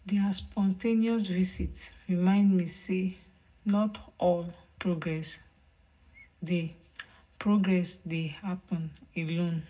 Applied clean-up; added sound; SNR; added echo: none; none; none; reverberation time 0.3 s.